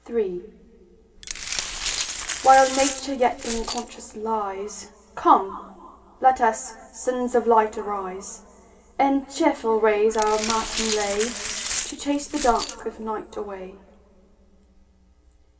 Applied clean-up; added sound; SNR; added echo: none; Glass; 6 dB; reverberation time 2.7 s.